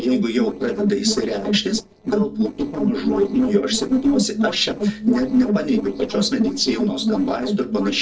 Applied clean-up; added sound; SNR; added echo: neural separator model SepFormer DNS4.